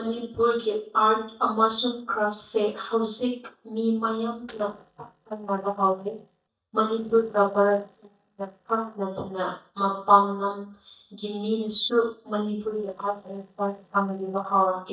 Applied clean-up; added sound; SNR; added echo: neural mask model DeepFilterNet 3.